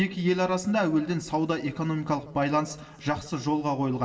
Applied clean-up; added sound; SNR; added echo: none; none; none; reverberation time 2.4 s.